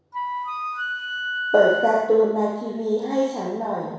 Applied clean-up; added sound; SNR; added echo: none; Wind instrument, woodwind instrument; 6 dB; reverberation time 1.1 s.